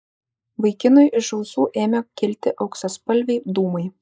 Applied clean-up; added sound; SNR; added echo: neural mask model Resemble Enhance denoiser.